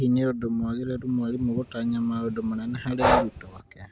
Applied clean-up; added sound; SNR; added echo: none; Breathing; 3 dB; none.